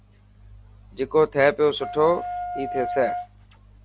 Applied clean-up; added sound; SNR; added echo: none; Wind instrument, woodwind instrument; 8 dB; none.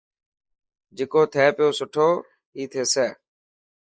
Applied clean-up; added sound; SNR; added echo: neural mask model Resemble Enhance denoiser.